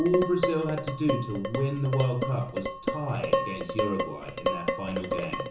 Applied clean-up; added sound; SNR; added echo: none; Dishes, pots, and pans; 2 dB; reverberation time 0.6 s.